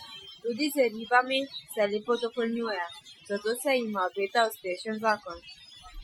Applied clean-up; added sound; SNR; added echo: classical method Wiener filter.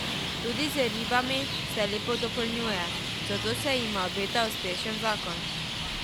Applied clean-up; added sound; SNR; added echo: none; Traffic noise, roadway noise; 1 dB; none.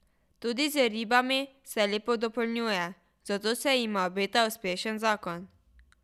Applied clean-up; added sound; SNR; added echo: none; none; none; none.